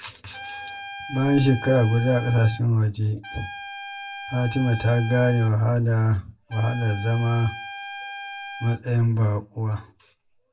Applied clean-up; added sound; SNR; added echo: none; Trumpet; 13 dB; reverberation time 0.2 s.